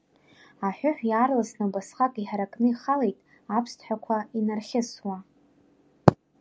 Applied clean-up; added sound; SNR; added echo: none; none; none; none.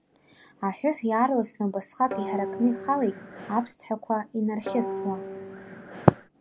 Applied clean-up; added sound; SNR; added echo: none; Guitar; 8 dB; none.